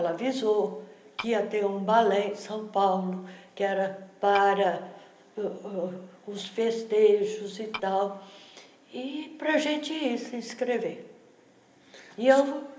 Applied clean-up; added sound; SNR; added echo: none; Tap / Glass; 11 dB; reverberation time 0.8 s.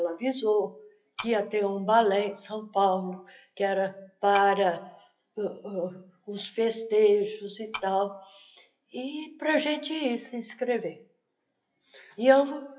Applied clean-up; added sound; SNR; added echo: classical method WPE with log-MMSE.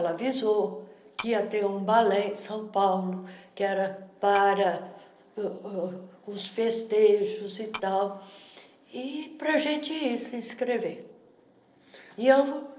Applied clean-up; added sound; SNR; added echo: neural separator model SepFormer DNS4.